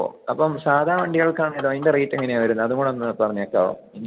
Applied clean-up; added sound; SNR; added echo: none; Clock; 19 dB; none.